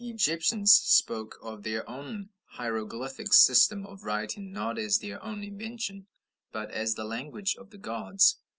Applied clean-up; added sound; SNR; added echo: none; none; none; none.